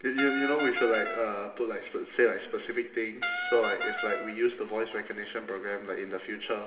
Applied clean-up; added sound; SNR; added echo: none; Brass instrument; 3 dB; reverberation time 2.2 s.